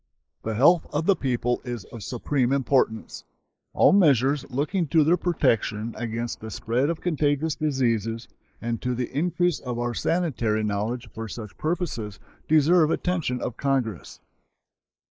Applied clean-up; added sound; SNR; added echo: neural mask model Resemble Enhance denoiser.